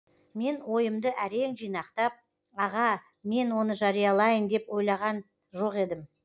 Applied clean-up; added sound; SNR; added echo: none; none; none; none.